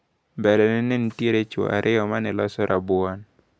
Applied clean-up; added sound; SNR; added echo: none; none; none; none.